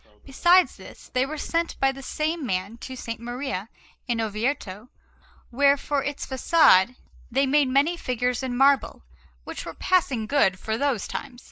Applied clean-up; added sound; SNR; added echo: neural mask model Resemble Enhance denoiser.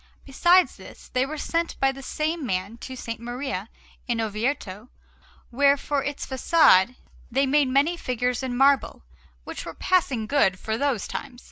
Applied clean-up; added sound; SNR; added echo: none; none; none; none.